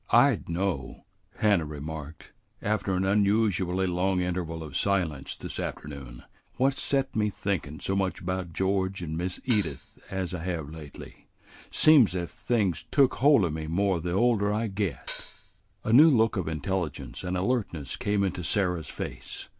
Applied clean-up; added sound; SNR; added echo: none; Hi-hat; 11 dB; none.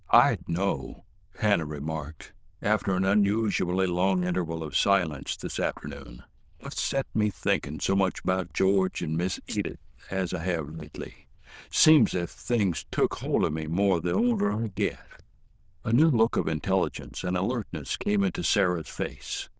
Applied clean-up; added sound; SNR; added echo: neural diffusion model UNIVERSE++.